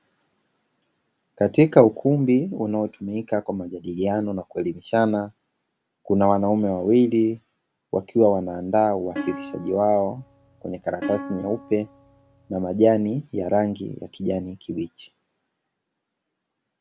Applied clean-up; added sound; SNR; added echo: none; Plucked string instrument; 13 dB; none.